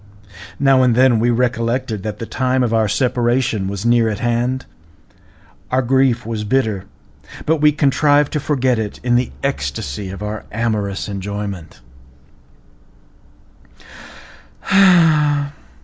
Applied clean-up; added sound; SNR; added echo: none; none; none; none.